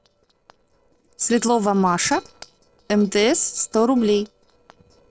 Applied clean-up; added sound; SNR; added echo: neural separator model SepFormer DNS4.